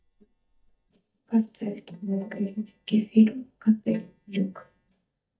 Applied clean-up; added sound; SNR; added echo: neural mask model DeepFilterNet 3.